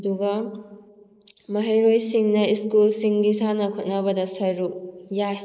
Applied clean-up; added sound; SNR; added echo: neural mask model Resemble Enhance denoiser.